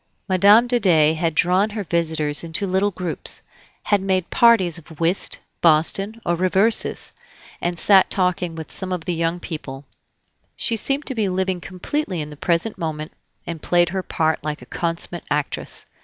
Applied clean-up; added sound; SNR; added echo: none; none; none; none.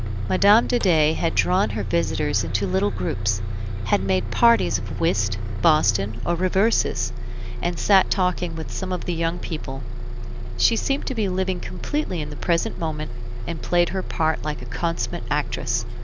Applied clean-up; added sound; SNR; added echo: none; Bus; 2 dB; none.